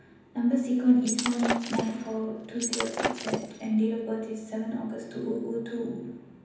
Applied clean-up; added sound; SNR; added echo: none; Shatter; 4 dB; reverberation time 0.9 s.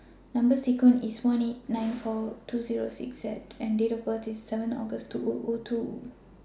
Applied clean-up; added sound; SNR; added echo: none; none; none; none.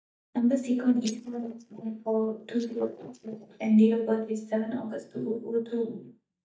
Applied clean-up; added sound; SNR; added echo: neural mask model DeepFilterNet 3.